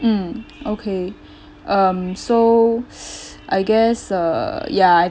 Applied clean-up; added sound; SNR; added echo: none; none; none; none.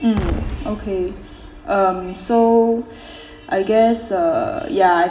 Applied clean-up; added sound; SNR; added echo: none; Explosion; 12 dB; reverberation time 1.1 s.